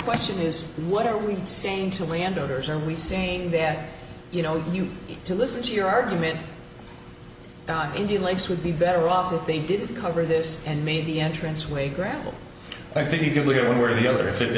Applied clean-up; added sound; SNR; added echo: none; none; none; none.